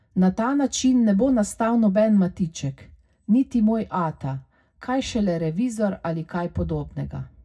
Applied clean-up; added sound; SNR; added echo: none; none; none; reverberation time 0.4 s.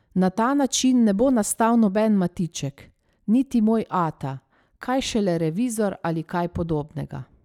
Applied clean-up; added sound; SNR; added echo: none; none; none; none.